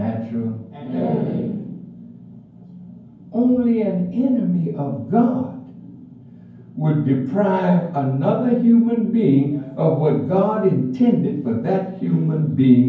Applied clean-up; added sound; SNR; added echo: none; none; none; reverberation time 0.9 s.